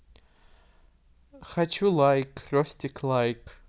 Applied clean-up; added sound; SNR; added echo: none; none; none; none.